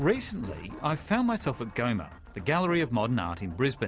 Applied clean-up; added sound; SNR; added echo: none; none; none; none.